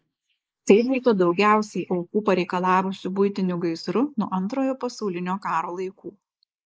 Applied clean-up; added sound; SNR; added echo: neural mask model Resemble Enhance denoiser.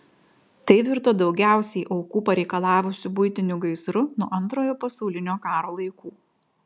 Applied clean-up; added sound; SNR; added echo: none; none; none; none.